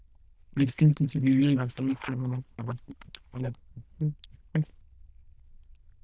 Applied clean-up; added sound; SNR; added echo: neural diffusion model UNIVERSE++.